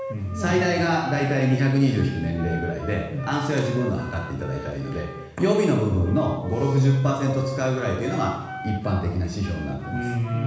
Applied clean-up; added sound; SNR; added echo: none; Wind instrument, woodwind instrument; 14 dB; reverberation time 1.1 s.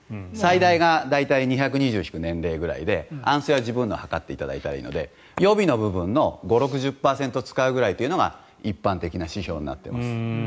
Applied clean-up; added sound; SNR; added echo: none; none; none; none.